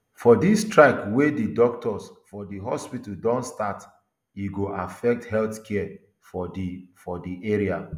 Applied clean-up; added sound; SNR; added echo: none; none; none; none.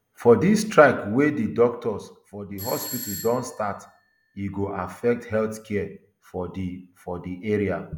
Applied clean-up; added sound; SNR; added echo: none; Doorbell; 15 dB; none.